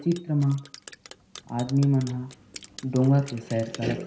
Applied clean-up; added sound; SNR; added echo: none; Drip; 14 dB; reverberation time 0.5 s.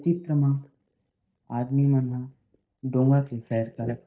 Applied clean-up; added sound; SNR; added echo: neural mask model DeepFilterNet 3.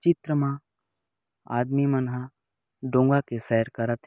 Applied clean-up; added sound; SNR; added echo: none; none; none; none.